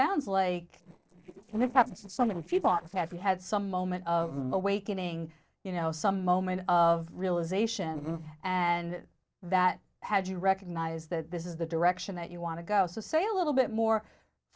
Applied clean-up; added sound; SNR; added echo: neural separator model SepFormer DNS4.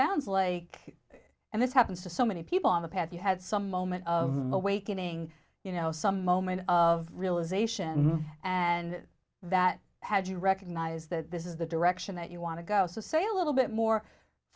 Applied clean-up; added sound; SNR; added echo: none; none; none; none.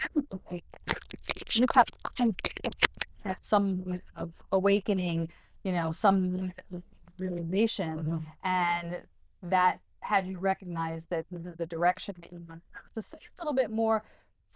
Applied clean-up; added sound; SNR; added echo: neural diffusion model UNIVERSE++.